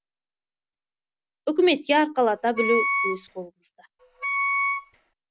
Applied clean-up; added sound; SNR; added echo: none; Wind instrument, woodwind instrument; 0 dB; none.